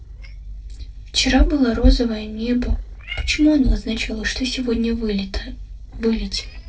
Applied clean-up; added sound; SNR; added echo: neural separator model SepFormer DNS4.